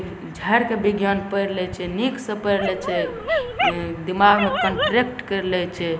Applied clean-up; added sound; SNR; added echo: none; Dog; 3 dB; none.